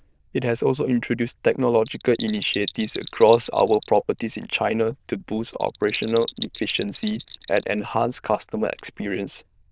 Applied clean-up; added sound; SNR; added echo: neural diffusion model UNIVERSE++.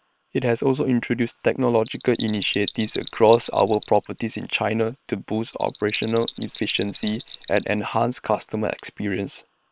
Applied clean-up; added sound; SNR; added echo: neural separator model SepFormer WHAM!.